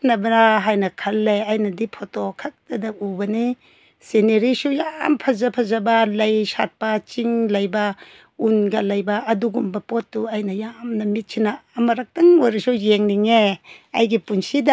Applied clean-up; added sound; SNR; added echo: none; none; none; none.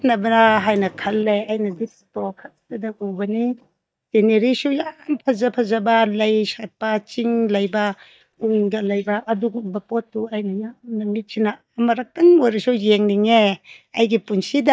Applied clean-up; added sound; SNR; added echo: neural mask model DeepFilterNet 3.